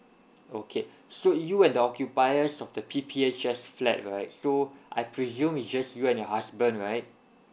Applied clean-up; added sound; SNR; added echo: none; none; none; none.